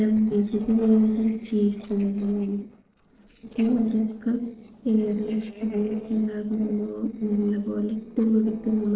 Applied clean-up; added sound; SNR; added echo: neural separator model SepFormer DNS4.